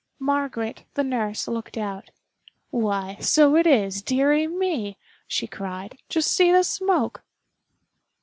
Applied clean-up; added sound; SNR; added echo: none; none; none; none.